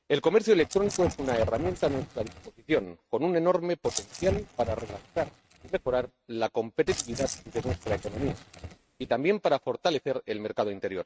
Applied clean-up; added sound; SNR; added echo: neural mask model RNNoise.